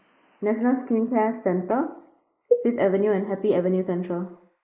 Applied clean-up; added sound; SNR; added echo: neural mask model Resemble Enhance denoiser.